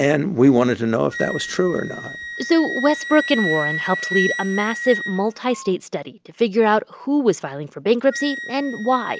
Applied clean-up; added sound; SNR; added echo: none; Wind instrument, woodwind instrument; 10 dB; none.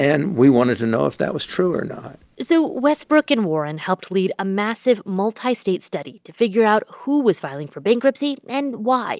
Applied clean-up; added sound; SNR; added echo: none; none; none; none.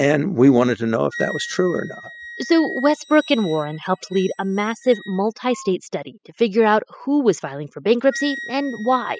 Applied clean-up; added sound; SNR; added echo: classical method spectral subtraction.